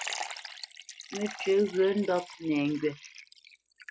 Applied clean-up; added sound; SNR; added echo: none; Liquid; 12 dB; none.